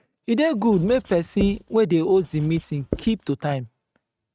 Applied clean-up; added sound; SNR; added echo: neural mask model RNNoise.